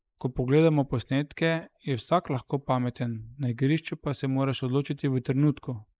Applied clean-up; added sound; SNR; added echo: neural mask model Resemble Enhance denoiser.